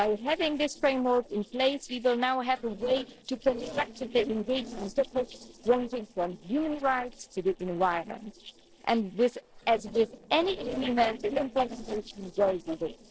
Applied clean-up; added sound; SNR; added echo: neural separator model SepFormer DNS4.